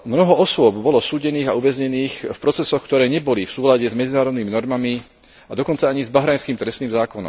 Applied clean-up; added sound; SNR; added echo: none; none; none; none.